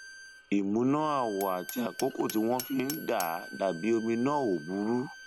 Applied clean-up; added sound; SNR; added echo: none; Hammer + Bowed string instrument; 14 dB; none.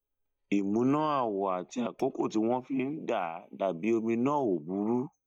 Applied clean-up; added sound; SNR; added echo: neural mask model DeepFilterNet 3.